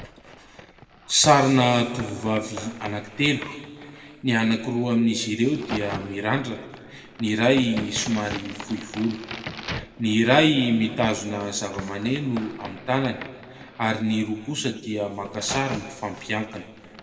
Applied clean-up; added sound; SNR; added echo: none; Crack; 15 dB; reverberation time 1.5 s.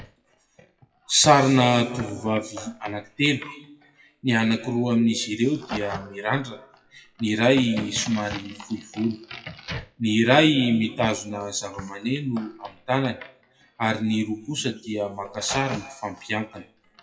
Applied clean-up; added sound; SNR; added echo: classical method WPE with log-MMSE.